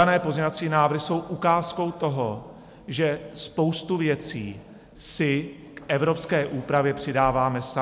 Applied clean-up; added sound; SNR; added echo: none; none; none; none.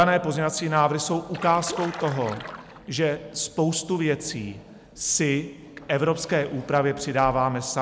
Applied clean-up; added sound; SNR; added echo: none; Stream; 12 dB; none.